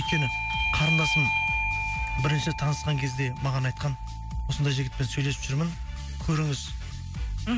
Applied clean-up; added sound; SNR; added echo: none; Bell / Doorbell; 4 dB; none.